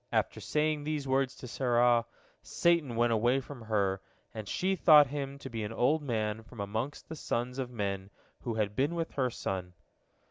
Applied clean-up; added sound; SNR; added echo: none; none; none; none.